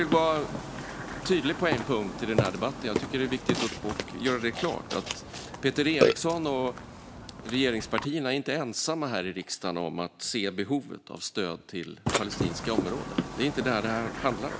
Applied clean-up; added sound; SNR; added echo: none; Burping, eructation; 4 dB; none.